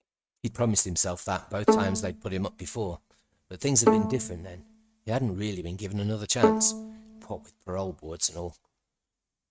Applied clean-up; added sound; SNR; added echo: neural mask model RNNoise.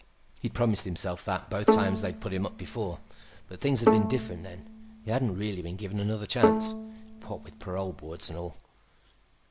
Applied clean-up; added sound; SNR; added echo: none; Bowed string instrument; 0 dB; none.